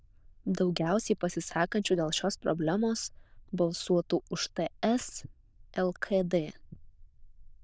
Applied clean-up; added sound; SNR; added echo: neural diffusion model UNIVERSE++.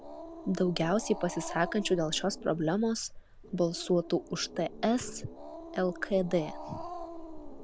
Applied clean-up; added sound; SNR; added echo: none; Growling; 12 dB; none.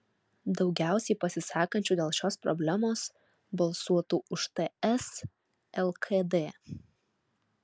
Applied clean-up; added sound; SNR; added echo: none; none; none; none.